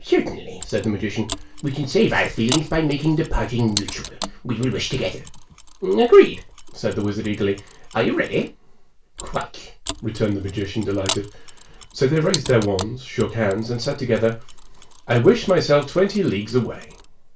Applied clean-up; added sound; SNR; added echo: none; Mechanisms; 15 dB; reverberation time 0.2 s.